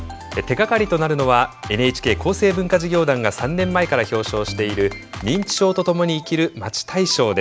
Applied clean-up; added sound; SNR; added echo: none; none; none; none.